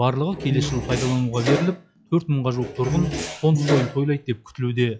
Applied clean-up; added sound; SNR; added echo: classical method log-MMSE.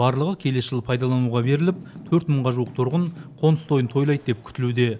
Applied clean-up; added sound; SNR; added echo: none; none; none; none.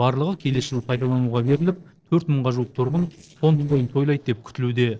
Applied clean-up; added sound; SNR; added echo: neural separator model SepFormer DNS4.